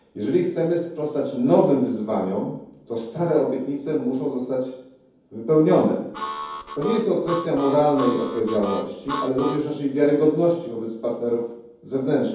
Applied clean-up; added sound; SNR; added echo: none; Harmonica; 10 dB; reverberation time 0.9 s.